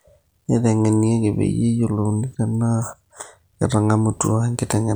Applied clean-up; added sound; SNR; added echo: none; none; none; none.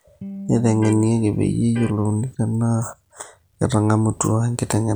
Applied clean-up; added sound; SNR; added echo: none; Electric guitar; 15 dB; none.